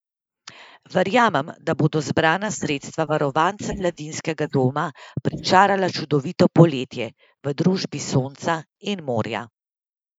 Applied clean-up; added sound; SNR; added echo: neural mask model Resemble Enhance denoiser.